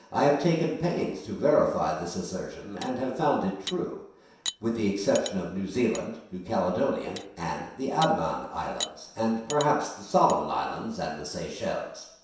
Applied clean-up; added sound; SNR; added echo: none; Cutlery, silverware; 15 dB; reverberation time 0.7 s.